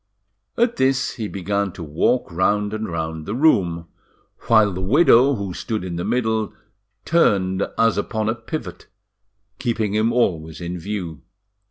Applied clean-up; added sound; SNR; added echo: none; none; none; none.